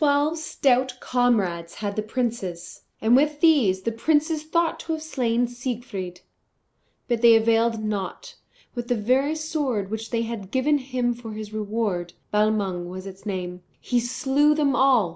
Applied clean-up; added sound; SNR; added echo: none; none; none; none.